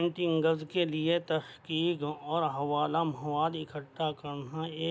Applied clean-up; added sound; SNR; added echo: none; none; none; none.